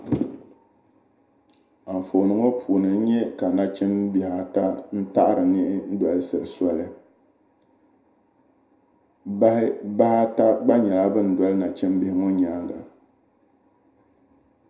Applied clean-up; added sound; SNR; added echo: none; none; none; reverberation time 0.5 s.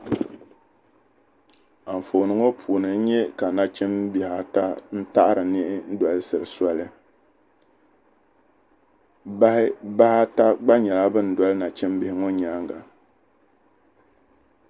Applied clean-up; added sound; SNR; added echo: none; none; none; none.